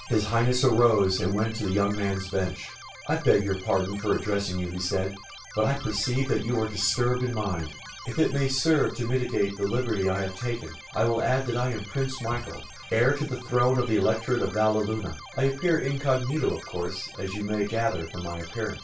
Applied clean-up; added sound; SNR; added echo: none; Keyboard (musical); 17 dB; reverberation time 0.2 s.